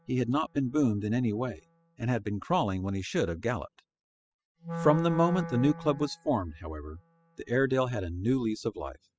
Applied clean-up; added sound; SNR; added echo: classical method spectral subtraction.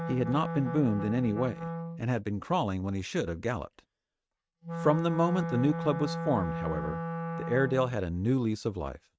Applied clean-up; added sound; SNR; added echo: neural mask model RNNoise.